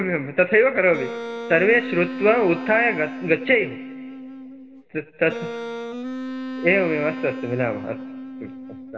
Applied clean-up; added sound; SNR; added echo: none; Wind instrument, woodwind instrument; 10 dB; reverberation time 2.0 s.